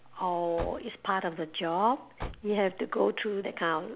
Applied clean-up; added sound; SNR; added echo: none; Car; 15 dB; none.